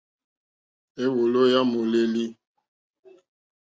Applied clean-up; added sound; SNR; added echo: none; none; none; none.